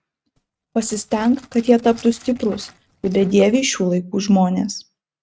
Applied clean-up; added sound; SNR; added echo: neural mask model RNNoise.